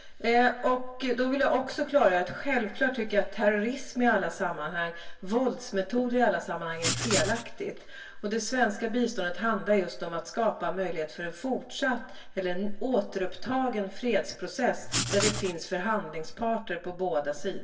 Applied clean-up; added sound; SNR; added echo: none; Writing; 2 dB; reverberation time 0.2 s.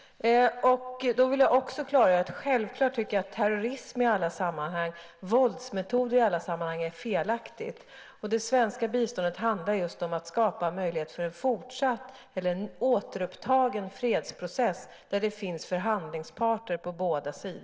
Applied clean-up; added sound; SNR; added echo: none; none; none; none.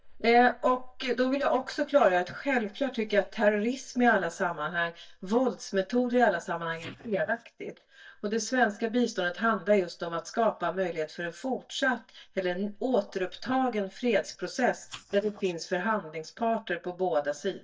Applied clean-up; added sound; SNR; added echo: neural mask model DeepFilterNet 3.